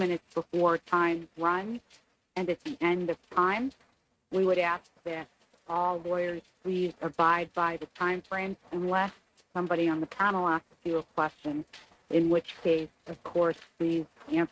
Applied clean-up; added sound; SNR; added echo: neural mask model RNNoise.